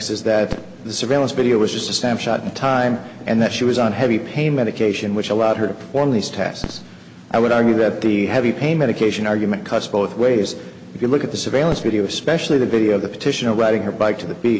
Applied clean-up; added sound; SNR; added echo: none; Fireworks; 20 dB; none.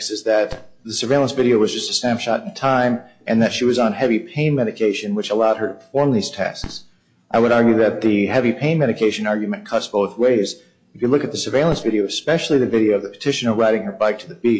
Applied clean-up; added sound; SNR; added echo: classical method log-MMSE.